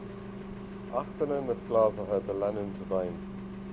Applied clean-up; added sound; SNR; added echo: none; Engine; 8 dB; none.